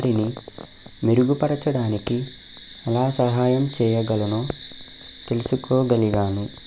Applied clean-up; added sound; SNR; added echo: none; none; none; none.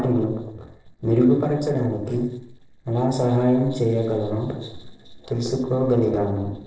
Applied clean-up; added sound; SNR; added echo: neural separator model SepFormer DNS4.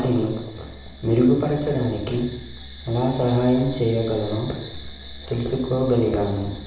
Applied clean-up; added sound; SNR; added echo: none; Musical instrument; 19 dB; reverberation time 0.9 s.